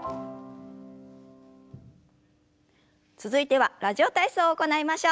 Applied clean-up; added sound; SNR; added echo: none; none; none; none.